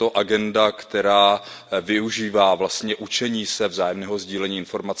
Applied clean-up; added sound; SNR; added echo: none; none; none; none.